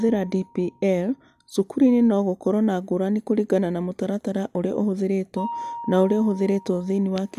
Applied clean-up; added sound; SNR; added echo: none; Mallet percussion; 19 dB; none.